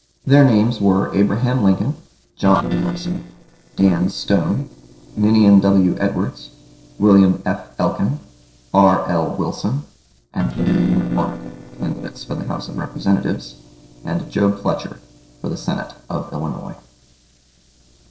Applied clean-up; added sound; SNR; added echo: neural separator model SepFormer DNS4.